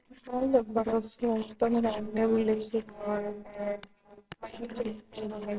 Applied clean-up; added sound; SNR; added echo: neural separator model SepFormer WHAMR!.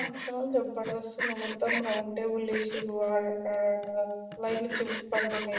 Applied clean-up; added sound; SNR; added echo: none; Sawing; 7 dB; reverberation time 0.8 s.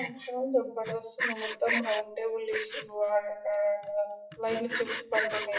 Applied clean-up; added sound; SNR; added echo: classical method WPE with log-MMSE.